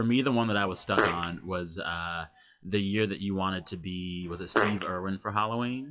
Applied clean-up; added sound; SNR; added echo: classical method WPE with log-MMSE.